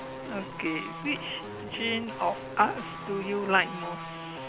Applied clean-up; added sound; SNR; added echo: none; Guitar; 8 dB; none.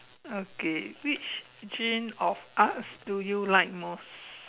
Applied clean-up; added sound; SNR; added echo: none; none; none; none.